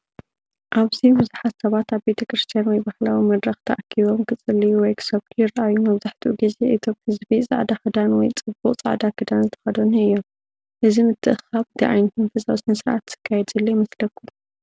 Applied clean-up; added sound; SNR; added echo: none; none; none; none.